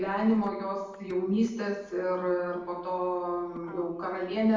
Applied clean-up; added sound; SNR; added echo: neural separator model SepFormer DNS4.